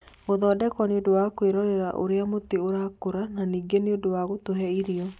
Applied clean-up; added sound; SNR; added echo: none; none; none; none.